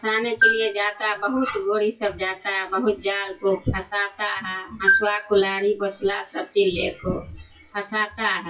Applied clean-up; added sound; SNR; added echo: classical method WPE with log-MMSE.